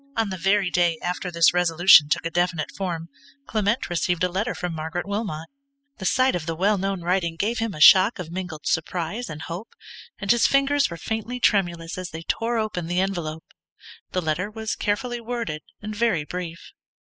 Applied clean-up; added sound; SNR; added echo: classical method spectral subtraction.